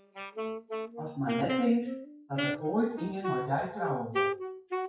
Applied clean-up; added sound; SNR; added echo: classical method WPE with log-MMSE.